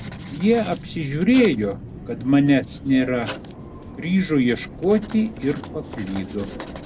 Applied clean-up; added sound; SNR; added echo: none; Subway, metro, underground + Writing; 13 dB; none.